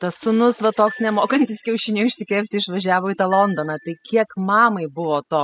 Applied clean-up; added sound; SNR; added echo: classical method spectral subtraction.